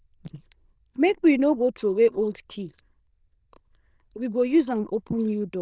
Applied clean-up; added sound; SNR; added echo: neural diffusion model UNIVERSE++.